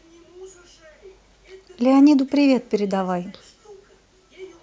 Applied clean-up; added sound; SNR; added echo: none; none; none; none.